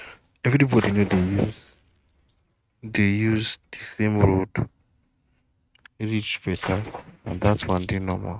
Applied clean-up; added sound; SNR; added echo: neural mask model RNNoise.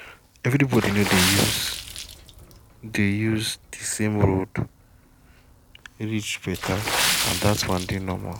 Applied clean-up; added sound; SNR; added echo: none; Water / Splash, splatter; 5 dB; none.